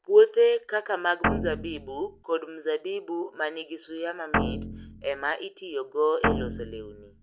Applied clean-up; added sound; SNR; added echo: none; Guitar; 3 dB; none.